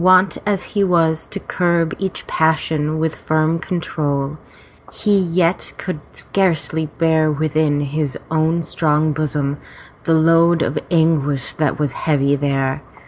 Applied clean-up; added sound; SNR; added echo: none; none; none; none.